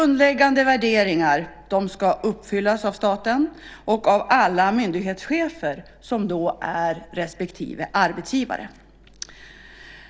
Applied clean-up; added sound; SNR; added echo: none; none; none; none.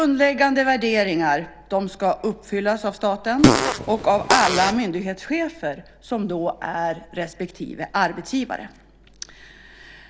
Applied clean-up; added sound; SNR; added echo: none; Fart; -3 dB; none.